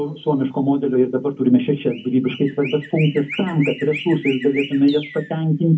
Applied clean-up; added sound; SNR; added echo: none; Chirp, tweet; 16 dB; reverberation time 0.3 s.